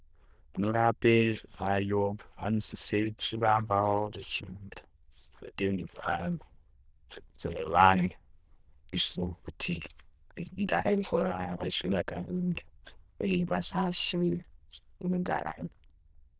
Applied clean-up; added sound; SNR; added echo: neural diffusion model UNIVERSE++.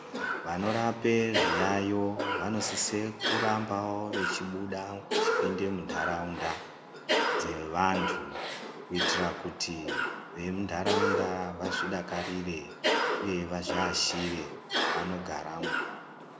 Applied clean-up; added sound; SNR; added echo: none; Cough; 0 dB; none.